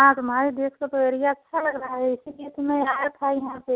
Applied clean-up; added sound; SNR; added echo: none; none; none; none.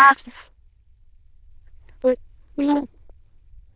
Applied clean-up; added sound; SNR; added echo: neural diffusion model UNIVERSE++.